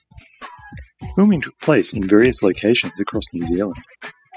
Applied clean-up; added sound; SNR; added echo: classical method spectral subtraction.